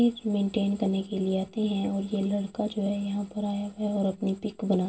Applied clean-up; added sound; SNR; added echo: none; none; none; reverberation time 0.2 s.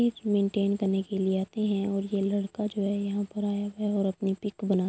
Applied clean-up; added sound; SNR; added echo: none; none; none; none.